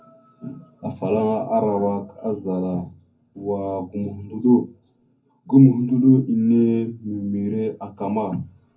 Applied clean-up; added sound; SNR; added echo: none; none; none; reverberation time 0.3 s.